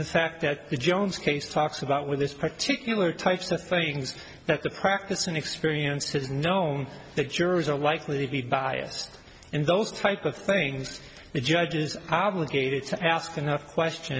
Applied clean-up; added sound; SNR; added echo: none; none; none; none.